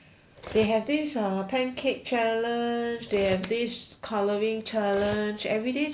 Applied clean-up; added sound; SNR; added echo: none; Cutlery, silverware; 16 dB; none.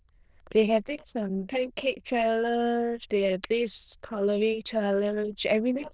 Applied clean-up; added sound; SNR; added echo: neural diffusion model UNIVERSE++.